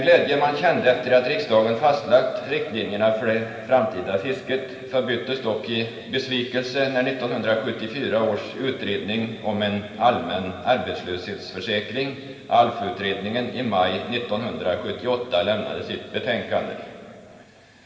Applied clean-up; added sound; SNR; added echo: none; none; none; reverberation time 2.4 s.